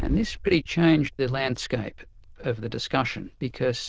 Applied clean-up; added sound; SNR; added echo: neural diffusion model UNIVERSE++.